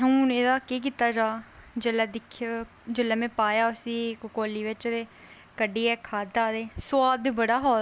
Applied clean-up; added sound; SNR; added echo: none; none; none; none.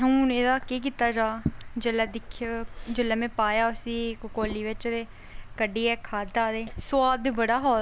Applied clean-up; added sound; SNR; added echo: none; Liquid; 11 dB; none.